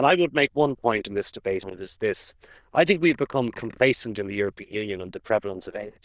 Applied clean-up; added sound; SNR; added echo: neural diffusion model UNIVERSE++.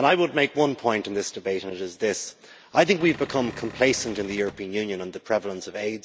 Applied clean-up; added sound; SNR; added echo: none; Cupboard open or close / Door; 17 dB; none.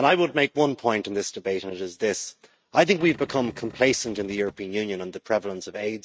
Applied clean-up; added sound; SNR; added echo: neural mask model RNNoise.